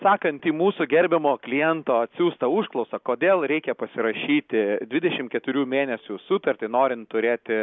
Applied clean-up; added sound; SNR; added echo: none; none; none; none.